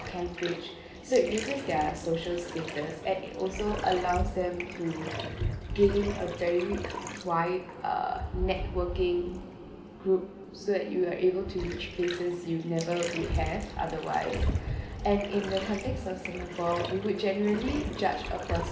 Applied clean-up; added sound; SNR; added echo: none; Bathtub (filling or washing); 12 dB; none.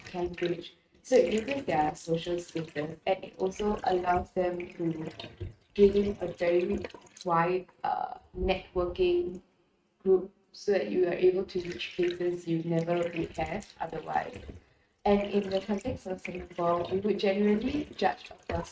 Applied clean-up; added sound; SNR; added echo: neural mask model RNNoise.